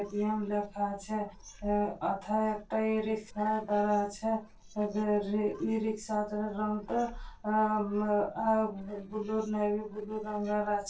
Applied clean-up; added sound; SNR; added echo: neural separator model SepFormer DNS4.